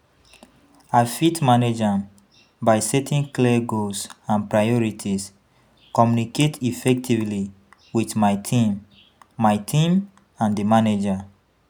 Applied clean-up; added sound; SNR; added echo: none; none; none; none.